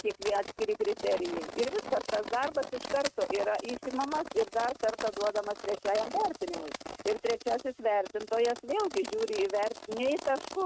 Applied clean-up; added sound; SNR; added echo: neural mask model RNNoise.